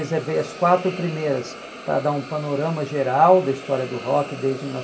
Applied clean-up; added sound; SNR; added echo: none; Hiss; 15 dB; reverberation time 0.2 s.